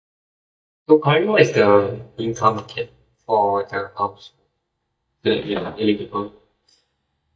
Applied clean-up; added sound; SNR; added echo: neural mask model DeepFilterNet 3.